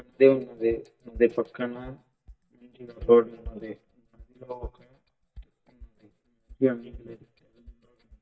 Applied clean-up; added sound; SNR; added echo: neural mask model DeepFilterNet 3.